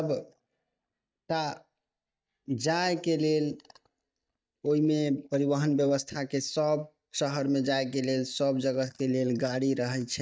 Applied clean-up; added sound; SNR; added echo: neural mask model DeepFilterNet 3.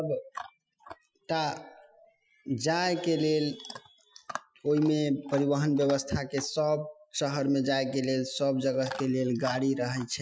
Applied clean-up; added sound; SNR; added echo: classical method Wiener filter.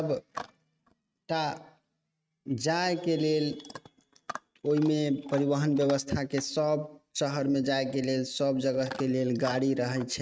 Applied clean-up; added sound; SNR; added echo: neural mask model RNNoise.